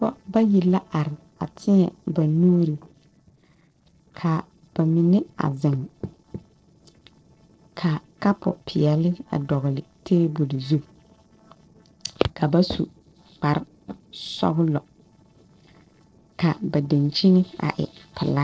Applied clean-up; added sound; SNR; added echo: neural separator model SepFormer DNS4.